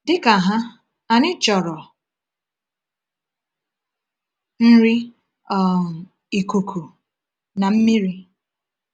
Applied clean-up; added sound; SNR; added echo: none; none; none; none.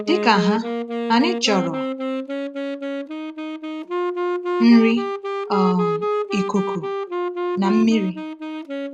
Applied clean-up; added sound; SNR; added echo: none; Wind instrument, woodwind instrument; 3 dB; none.